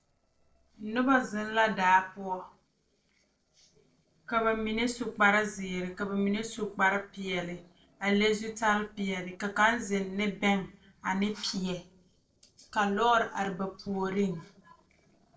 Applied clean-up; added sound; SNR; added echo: neural separator model SepFormer DNS4.